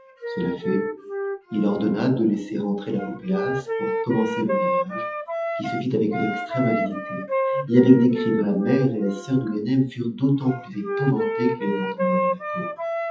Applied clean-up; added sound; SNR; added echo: classical method WPE with log-MMSE.